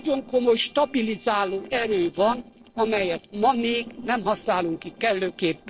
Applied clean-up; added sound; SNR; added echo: neural separator model SepFormer DNS4.